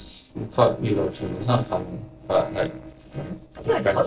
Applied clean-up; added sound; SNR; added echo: neural separator model SepFormer DNS4.